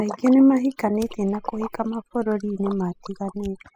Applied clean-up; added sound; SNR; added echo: classical method spectral subtraction.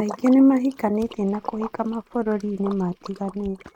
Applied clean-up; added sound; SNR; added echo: neural mask model RNNoise.